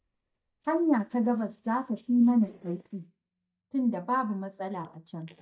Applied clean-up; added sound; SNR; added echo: neural mask model DeepFilterNet 3.